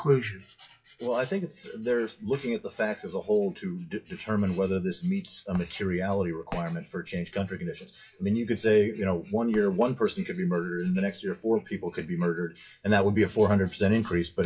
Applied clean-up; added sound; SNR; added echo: classical method WPE with log-MMSE.